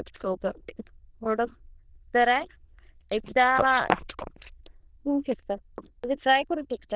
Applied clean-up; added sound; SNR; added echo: neural diffusion model UNIVERSE++.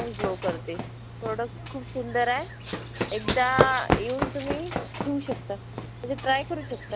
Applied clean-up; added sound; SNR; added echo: none; Run; 1 dB; none.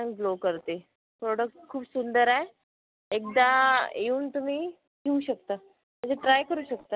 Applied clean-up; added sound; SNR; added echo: none; none; none; none.